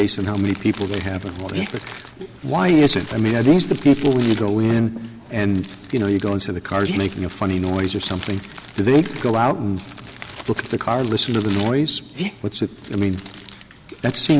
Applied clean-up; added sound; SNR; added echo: none; Dog + Crumpling, crinkling; 15 dB; none.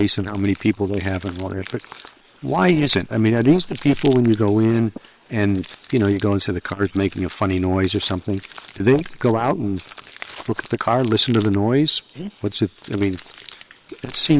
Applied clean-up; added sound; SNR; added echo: neural separator model SepFormer WHAM!.